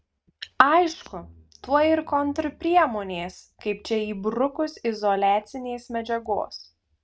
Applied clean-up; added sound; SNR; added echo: neural mask model RNNoise.